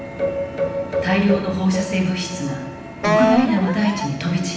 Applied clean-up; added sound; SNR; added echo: none; Wind instrument, woodwind instrument; 1 dB; reverberation time 0.9 s.